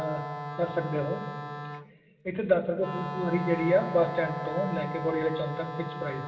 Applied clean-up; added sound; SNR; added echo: none; Wind instrument, woodwind instrument; 8 dB; reverberation time 2.2 s.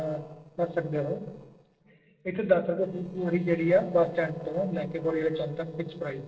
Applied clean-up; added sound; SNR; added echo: neural separator model SepFormer DNS4.